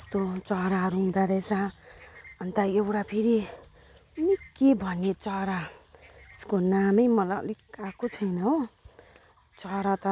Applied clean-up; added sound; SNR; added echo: none; none; none; none.